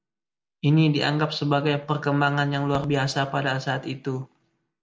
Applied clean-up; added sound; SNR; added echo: none; none; none; none.